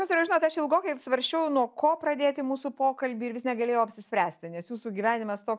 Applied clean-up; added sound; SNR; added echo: none; none; none; none.